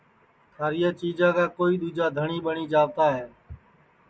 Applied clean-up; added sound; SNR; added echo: none; none; none; none.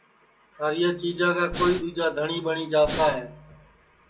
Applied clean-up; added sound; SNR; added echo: none; Breathing; 4 dB; reverberation time 0.2 s.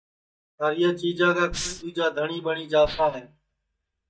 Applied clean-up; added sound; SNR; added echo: neural mask model DeepFilterNet 3.